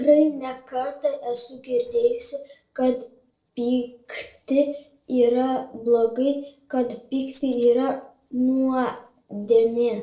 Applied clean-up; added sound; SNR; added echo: neural separator model SepFormer DNS4.